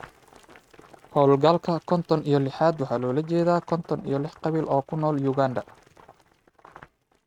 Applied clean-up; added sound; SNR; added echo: neural mask model RNNoise.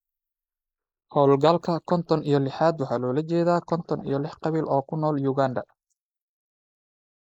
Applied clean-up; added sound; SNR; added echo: neural mask model Resemble Enhance denoiser.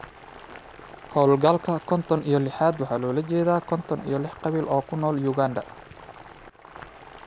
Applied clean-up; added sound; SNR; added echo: none; Boiling; 19 dB; none.